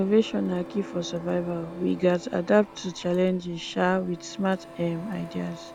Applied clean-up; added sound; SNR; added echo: none; Printer; 16 dB; none.